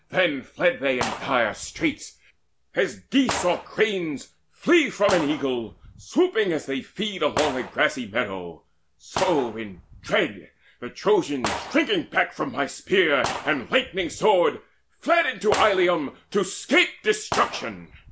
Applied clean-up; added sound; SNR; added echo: none; Gunshot, gunfire; 12 dB; none.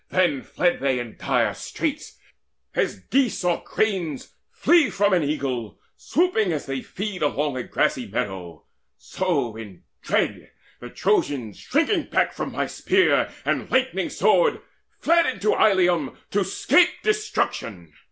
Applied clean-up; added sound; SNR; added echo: none; none; none; none.